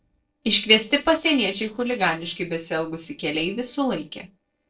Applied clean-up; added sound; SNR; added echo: neural separator model SepFormer DNS4.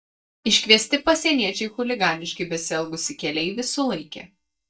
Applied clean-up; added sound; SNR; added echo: neural mask model DeepFilterNet 3.